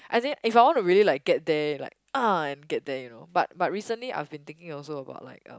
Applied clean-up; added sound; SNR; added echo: none; none; none; none.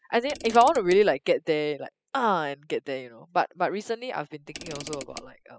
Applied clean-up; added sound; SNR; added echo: classical method spectral subtraction.